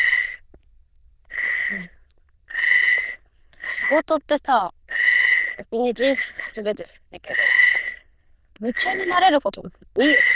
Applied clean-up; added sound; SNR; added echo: neural diffusion model UNIVERSE++.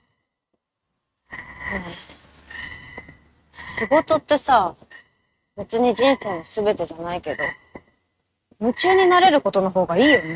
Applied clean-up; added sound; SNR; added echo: neural mask model RNNoise.